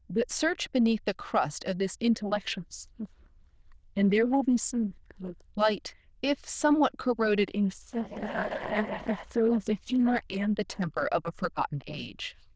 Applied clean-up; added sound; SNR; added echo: neural diffusion model UNIVERSE++.